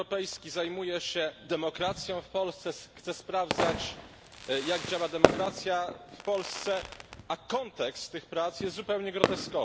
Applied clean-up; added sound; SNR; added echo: none; Fireworks; 2 dB; none.